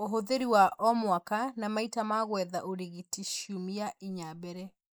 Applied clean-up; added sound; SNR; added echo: neural mask model Resemble Enhance denoiser.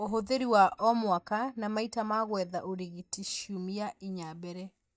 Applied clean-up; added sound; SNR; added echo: neural mask model DeepFilterNet 3.